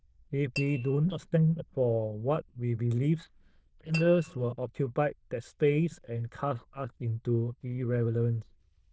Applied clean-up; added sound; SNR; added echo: neural diffusion model UNIVERSE++.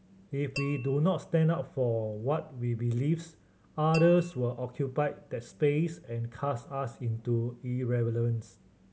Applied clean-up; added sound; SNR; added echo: none; Tap / Glass; 17 dB; none.